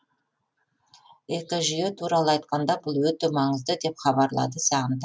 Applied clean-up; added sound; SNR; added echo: none; none; none; none.